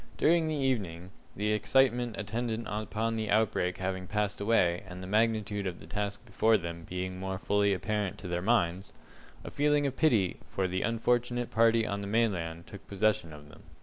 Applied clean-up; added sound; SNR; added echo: none; none; none; none.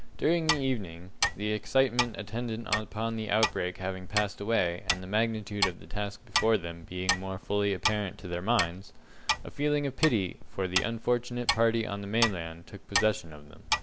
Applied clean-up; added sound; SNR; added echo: none; Clock; 5 dB; none.